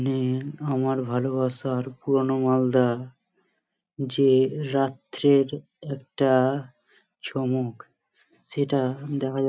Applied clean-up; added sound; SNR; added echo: none; none; none; none.